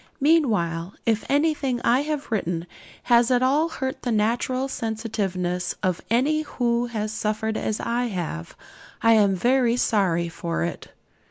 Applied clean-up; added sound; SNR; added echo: none; none; none; none.